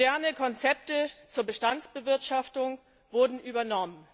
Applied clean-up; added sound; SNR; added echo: none; none; none; none.